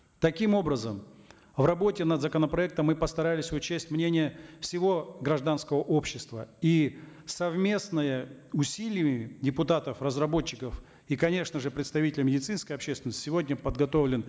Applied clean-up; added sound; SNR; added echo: none; none; none; none.